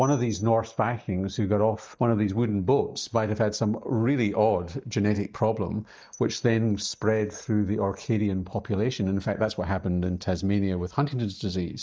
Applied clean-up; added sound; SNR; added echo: neural mask model DeepFilterNet 3.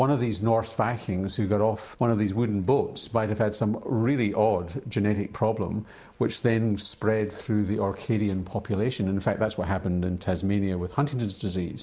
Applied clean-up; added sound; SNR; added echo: none; Bell; 17 dB; none.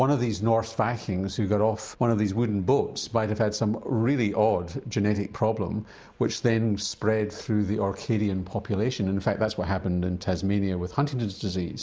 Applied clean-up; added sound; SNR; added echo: none; none; none; none.